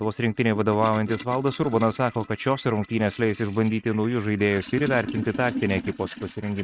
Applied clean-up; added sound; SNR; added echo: neural mask model RNNoise.